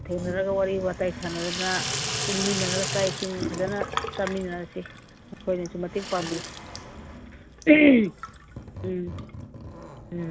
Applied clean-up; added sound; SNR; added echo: none; Sink (filling or washing) / Water tap, faucet; 7 dB; none.